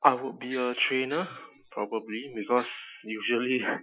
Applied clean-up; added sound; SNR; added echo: classical method Wiener filter.